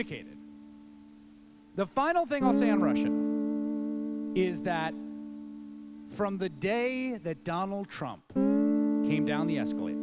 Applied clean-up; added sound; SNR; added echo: none; Guitar; -2 dB; none.